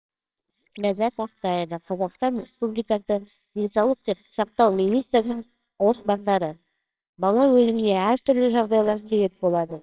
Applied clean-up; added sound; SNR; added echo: neural separator model SepFormer WHAMR!.